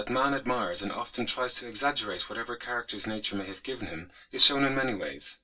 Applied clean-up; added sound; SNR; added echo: none; none; none; reverberation time 0.1 s.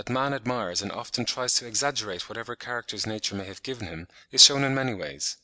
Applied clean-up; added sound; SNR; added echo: none; none; none; none.